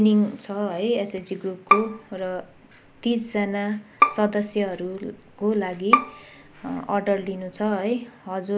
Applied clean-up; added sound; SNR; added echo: none; Bowed string instrument; 2 dB; none.